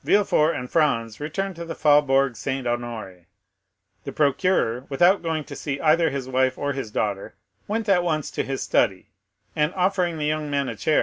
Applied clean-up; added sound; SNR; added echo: none; none; none; none.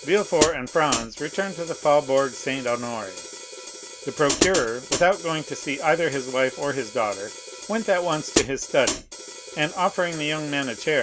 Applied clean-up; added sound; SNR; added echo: none; Hi-hat; 7 dB; none.